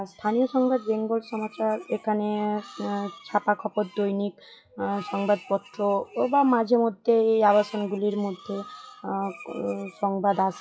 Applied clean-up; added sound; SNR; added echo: classical method WPE with log-MMSE.